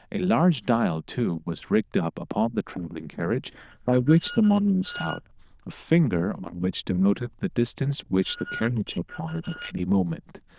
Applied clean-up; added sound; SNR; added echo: neural diffusion model UNIVERSE++.